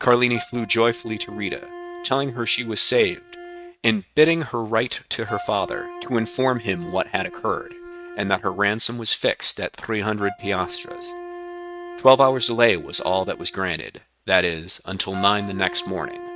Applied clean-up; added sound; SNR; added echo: neural mask model RNNoise.